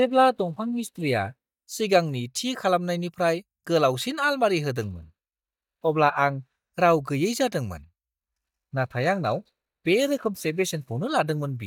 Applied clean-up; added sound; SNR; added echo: neural mask model DeepFilterNet 3.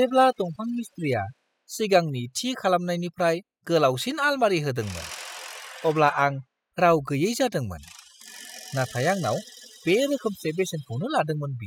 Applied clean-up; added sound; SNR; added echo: classical method spectral subtraction.